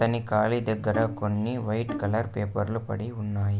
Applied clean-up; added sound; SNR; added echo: none; Bowed string instrument; 11 dB; none.